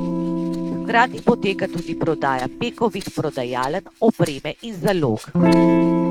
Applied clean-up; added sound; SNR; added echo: neural mask model RNNoise.